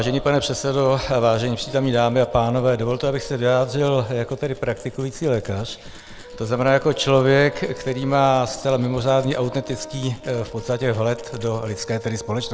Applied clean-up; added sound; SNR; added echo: none; Brass instrument + Tools; 16 dB; none.